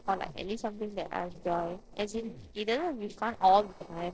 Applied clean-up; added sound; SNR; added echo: neural separator model SepFormer DNS4.